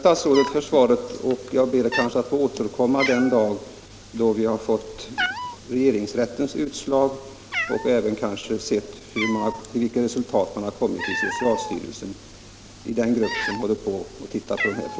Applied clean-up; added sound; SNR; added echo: none; Cat; 10 dB; none.